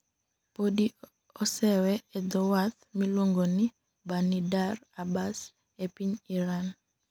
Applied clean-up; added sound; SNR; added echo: none; none; none; none.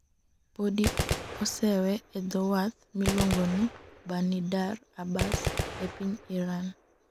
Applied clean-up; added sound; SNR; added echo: none; Gunshot, gunfire; 5 dB; none.